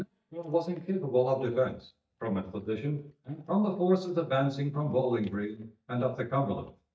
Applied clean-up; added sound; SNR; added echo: neural mask model DeepFilterNet 3.